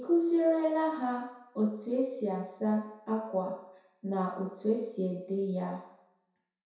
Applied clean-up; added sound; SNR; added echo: none; none; none; reverberation time 0.7 s.